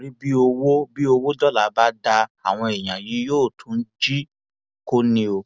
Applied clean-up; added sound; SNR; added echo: none; none; none; none.